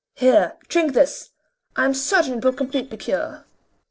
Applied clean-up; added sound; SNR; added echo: neural separator model SepFormer DNS4.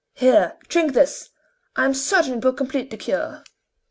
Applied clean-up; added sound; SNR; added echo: none; none; none; none.